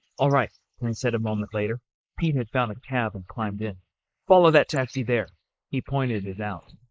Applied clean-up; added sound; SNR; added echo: neural mask model Resemble Enhance denoiser.